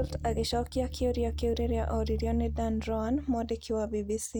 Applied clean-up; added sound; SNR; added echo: neural mask model RNNoise.